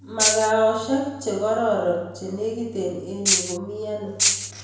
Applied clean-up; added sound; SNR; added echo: none; Rattle (instrument); -4 dB; reverberation time 0.9 s.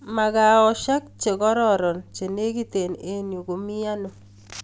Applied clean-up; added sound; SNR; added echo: none; none; none; none.